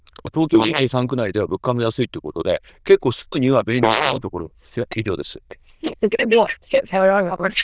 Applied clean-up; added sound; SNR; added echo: neural diffusion model UNIVERSE++.